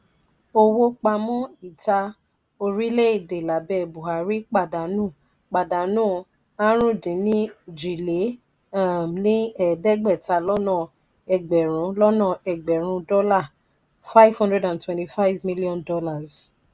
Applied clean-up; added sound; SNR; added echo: none; none; none; none.